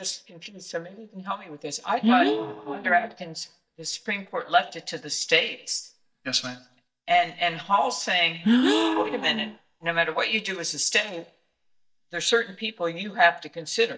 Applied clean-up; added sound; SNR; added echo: neural mask model DeepFilterNet 3.